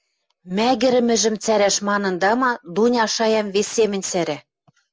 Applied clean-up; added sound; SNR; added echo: none; none; none; none.